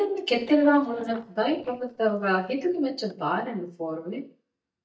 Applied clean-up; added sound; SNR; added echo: neural mask model DeepFilterNet 3.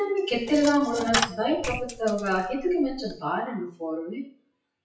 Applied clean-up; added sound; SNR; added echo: classical method WPE with log-MMSE.